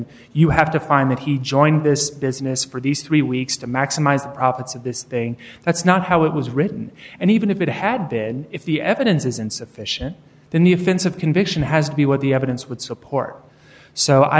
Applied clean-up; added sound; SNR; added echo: none; none; none; none.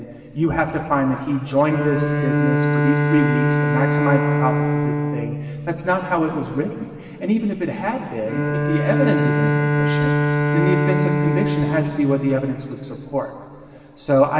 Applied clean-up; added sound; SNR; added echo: none; Bowed string instrument; -1 dB; reverberation time 2.4 s.